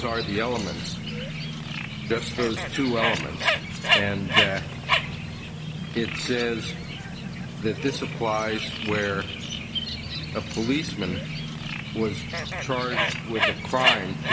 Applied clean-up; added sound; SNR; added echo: none; Bird; -1 dB; none.